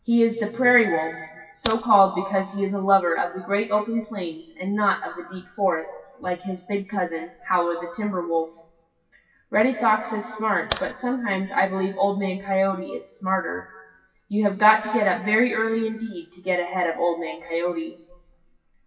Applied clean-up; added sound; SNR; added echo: classical method WPE with log-MMSE.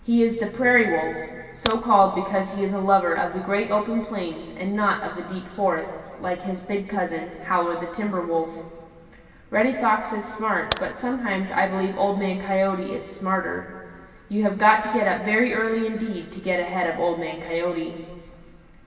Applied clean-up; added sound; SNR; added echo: none; Crack; 7 dB; reverberation time 2.3 s.